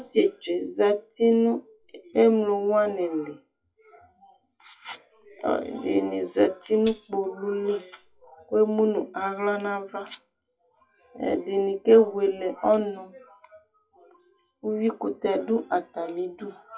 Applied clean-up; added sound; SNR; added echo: classical method WPE with log-MMSE.